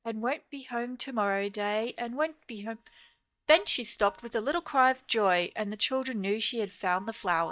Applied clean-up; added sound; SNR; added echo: neural mask model DeepFilterNet 3.